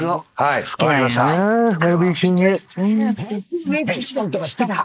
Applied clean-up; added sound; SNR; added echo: neural mask model Resemble Enhance denoiser.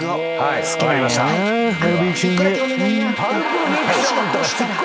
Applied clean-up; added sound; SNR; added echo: none; Trumpet; 10 dB; none.